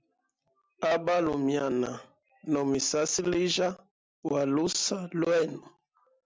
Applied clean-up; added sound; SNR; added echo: none; none; none; none.